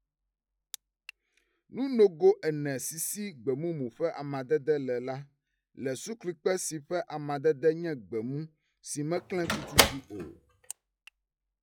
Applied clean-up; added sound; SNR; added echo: classical method log-MMSE.